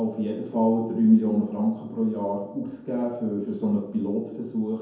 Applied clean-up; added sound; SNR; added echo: none; none; none; reverberation time 0.9 s.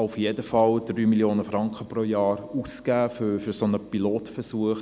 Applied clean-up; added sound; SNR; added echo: none; none; none; none.